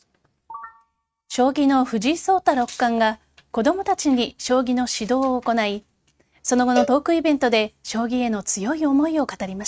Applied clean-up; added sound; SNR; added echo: neural mask model RNNoise.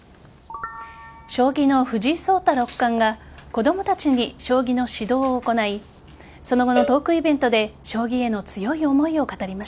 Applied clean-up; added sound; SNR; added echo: none; Cowbell; 10 dB; none.